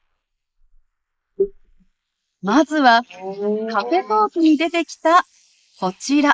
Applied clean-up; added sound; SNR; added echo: neural mask model Resemble Enhance denoiser.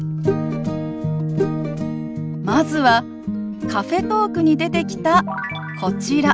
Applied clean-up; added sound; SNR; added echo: none; none; none; none.